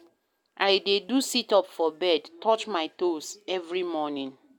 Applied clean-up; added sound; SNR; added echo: none; none; none; none.